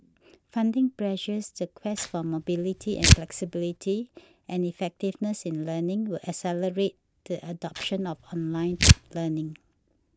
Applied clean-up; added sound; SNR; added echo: none; Tearing; -5 dB; none.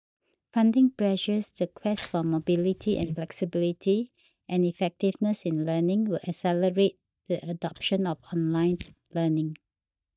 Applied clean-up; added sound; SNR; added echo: neural mask model DeepFilterNet 3.